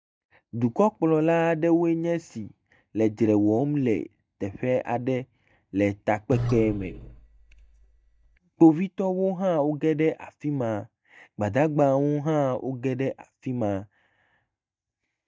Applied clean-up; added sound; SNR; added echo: neural mask model DeepFilterNet 3.